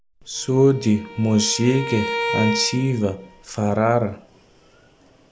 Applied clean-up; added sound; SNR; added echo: none; Bowed string instrument; 8 dB; none.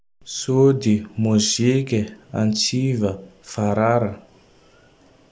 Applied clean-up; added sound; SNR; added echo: none; none; none; none.